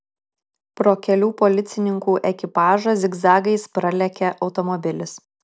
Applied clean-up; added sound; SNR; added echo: none; none; none; none.